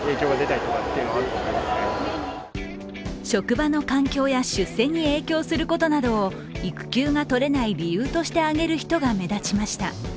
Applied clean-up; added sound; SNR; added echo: none; none; none; none.